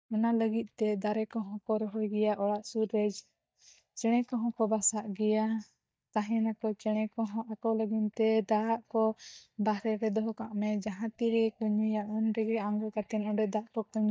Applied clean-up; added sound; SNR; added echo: neural mask model DeepFilterNet 3.